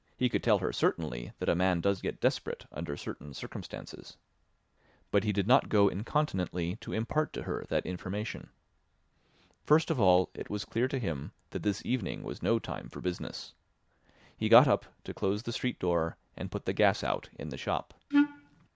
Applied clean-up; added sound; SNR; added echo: none; Wind instrument, woodwind instrument; -2 dB; none.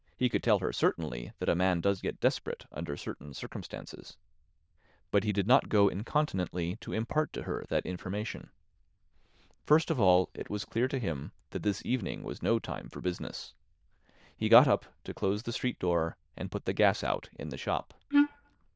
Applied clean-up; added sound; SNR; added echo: neural diffusion model UNIVERSE++.